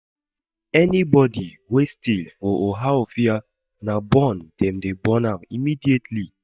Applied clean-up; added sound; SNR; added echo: neural mask model DeepFilterNet 3.